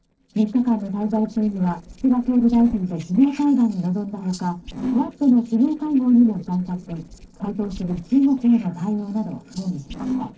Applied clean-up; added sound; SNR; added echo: neural separator model SepFormer DNS4.